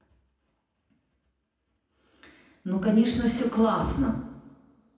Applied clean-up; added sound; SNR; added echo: none; none; none; reverberation time 0.9 s.